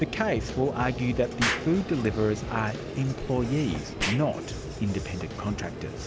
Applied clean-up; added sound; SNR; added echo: none; Vehicle + Explosion; 6 dB; none.